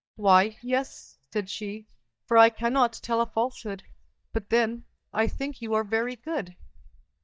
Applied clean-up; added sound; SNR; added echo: neural mask model DeepFilterNet 3.